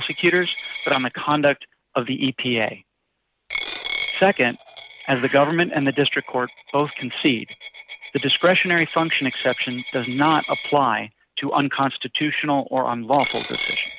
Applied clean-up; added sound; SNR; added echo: none; Coin (dropping) + Bird; 12 dB; none.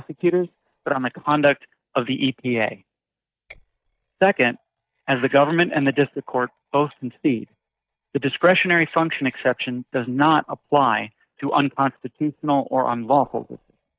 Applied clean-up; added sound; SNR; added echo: neural mask model DeepFilterNet 3.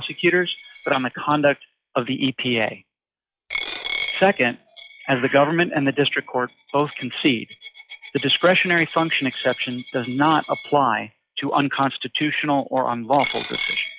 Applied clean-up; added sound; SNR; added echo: classical method log-MMSE.